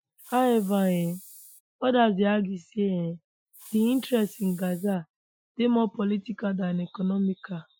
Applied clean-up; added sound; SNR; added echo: classical method Wiener filter.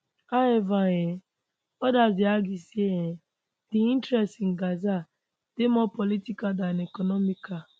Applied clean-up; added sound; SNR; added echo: none; none; none; none.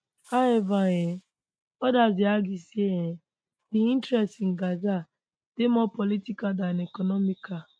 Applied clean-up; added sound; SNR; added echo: neural mask model RNNoise.